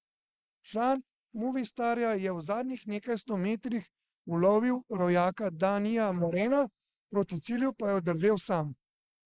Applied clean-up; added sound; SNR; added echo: neural mask model Resemble Enhance denoiser.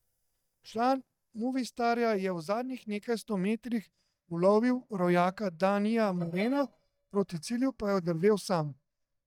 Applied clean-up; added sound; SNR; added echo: neural mask model DeepFilterNet 3.